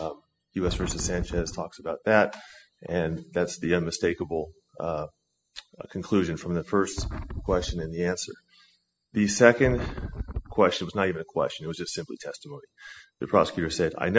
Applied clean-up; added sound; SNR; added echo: classical method spectral subtraction.